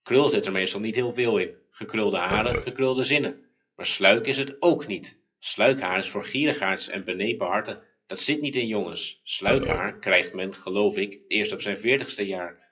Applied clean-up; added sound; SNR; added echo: classical method WPE with log-MMSE.